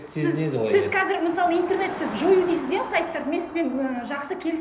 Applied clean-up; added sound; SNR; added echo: none; Car passing by; 15 dB; reverberation time 0.8 s.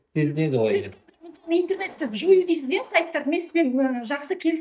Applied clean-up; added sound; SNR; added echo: neural mask model DeepFilterNet 3.